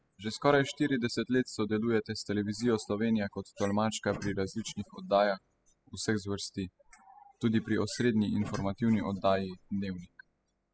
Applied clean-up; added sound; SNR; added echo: classical method spectral subtraction.